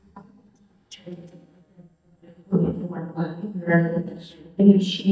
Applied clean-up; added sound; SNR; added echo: neural mask model DeepFilterNet 3.